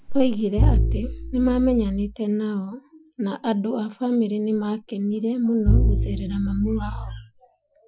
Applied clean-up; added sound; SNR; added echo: classical method Wiener filter.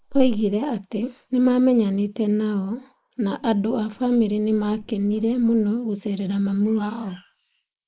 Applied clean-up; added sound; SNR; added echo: neural mask model Resemble Enhance denoiser.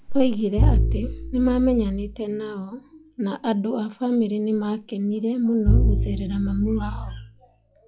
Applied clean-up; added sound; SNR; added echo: classical method log-MMSE.